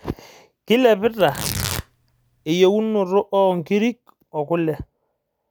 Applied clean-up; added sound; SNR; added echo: none; Tearing; 9 dB; none.